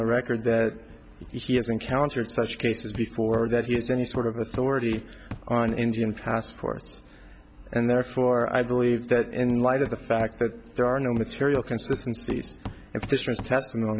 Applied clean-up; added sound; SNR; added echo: none; Hammer; 17 dB; none.